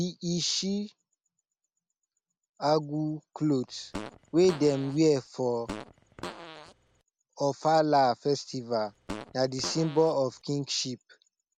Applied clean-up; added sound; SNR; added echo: none; Fart; 14 dB; none.